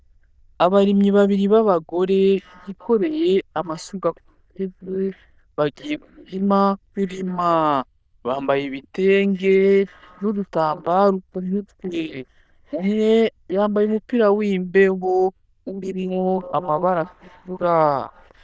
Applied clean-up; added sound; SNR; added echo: neural diffusion model UNIVERSE++.